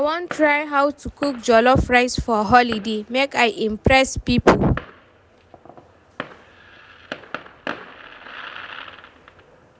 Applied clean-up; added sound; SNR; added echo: none; Fireworks; 18 dB; none.